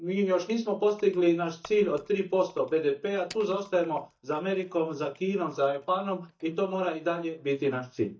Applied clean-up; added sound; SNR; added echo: neural mask model DeepFilterNet 3.